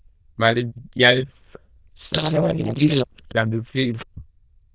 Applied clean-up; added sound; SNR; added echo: neural diffusion model UNIVERSE++.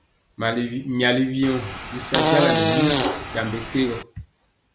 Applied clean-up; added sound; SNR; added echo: none; Fart; -1 dB; none.